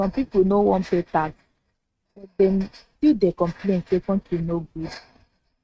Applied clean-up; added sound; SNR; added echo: neural mask model RNNoise.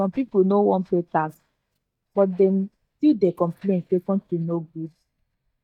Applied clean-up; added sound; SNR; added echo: neural mask model DeepFilterNet 3.